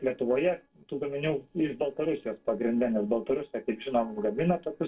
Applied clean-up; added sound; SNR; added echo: neural separator model SepFormer DNS4.